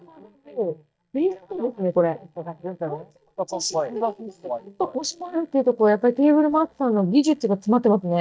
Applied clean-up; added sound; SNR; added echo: neural mask model DeepFilterNet 3.